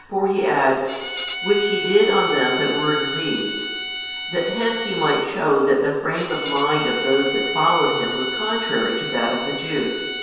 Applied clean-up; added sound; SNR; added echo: none; Bowed string instrument; 6 dB; reverberation time 1.2 s.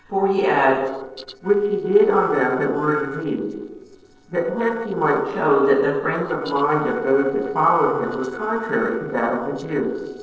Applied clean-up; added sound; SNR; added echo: neural separator model SepFormer DNS4.